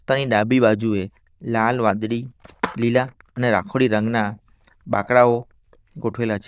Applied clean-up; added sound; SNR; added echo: neural diffusion model UNIVERSE++.